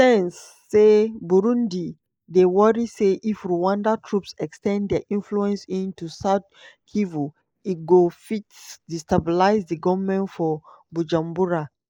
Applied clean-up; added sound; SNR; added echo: neural mask model Resemble Enhance denoiser.